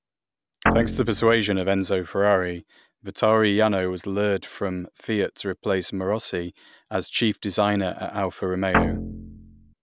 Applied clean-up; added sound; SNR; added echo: none; Guitar; 1 dB; none.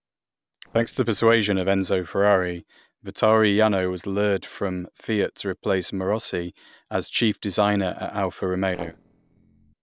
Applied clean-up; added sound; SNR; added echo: neural separator model SepFormer DNS4.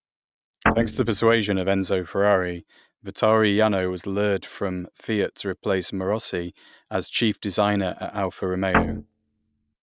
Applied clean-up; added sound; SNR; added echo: neural mask model RNNoise.